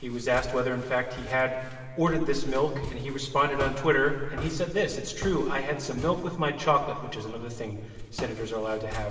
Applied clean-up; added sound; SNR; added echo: none; Walk, footsteps; 13 dB; reverberation time 2.0 s.